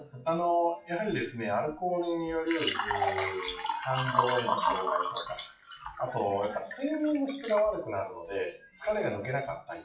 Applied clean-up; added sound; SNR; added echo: classical method WPE with log-MMSE.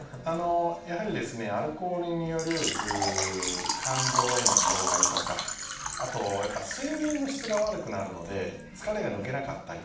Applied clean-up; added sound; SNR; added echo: none; Water / Liquid; 1 dB; reverberation time 0.5 s.